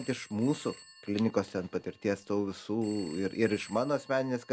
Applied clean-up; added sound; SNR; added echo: none; Telephone; 20 dB; none.